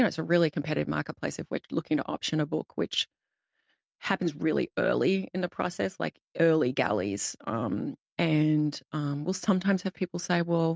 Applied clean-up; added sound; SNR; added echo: none; none; none; none.